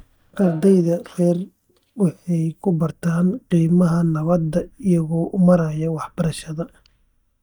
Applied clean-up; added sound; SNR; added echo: neural mask model DeepFilterNet 3.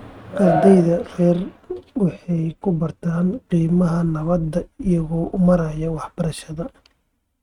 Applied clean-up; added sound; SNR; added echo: neural mask model RNNoise.